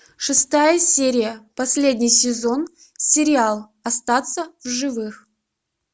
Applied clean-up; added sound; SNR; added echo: none; none; none; none.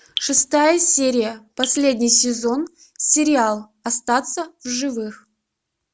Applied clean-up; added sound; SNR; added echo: none; Drip; 10 dB; none.